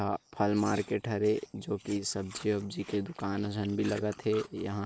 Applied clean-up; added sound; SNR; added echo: neural mask model Resemble Enhance denoiser.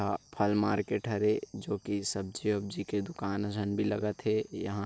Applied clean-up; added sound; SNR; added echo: none; none; none; none.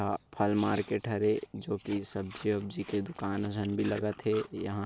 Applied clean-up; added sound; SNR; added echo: none; Chewing, mastication; 19 dB; none.